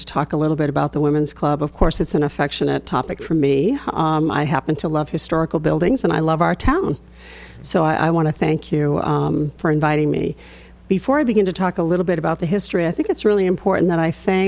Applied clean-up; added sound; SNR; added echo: none; none; none; none.